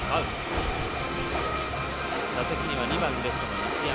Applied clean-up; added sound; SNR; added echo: none; Domestic sounds, home sounds; 5 dB; none.